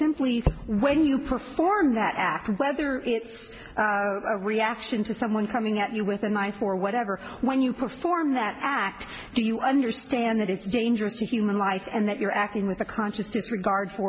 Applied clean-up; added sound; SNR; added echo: none; none; none; none.